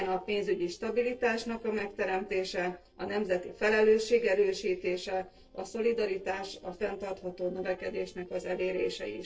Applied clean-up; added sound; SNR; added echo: neural separator model SepFormer DNS4.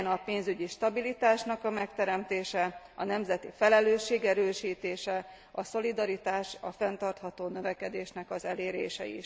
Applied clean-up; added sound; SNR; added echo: none; none; none; none.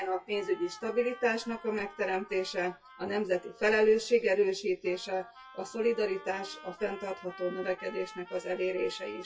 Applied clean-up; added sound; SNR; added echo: classical method WPE with log-MMSE.